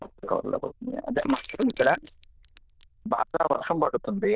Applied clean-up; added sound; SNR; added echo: neural diffusion model UNIVERSE++.